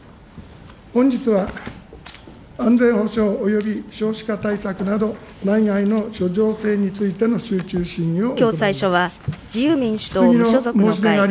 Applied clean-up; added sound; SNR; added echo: none; none; none; none.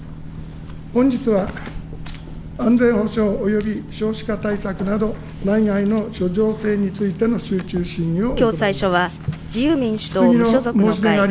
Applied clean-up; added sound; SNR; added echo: none; Boat, Water vehicle; 13 dB; none.